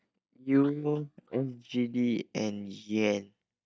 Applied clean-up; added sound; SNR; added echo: neural mask model DeepFilterNet 3.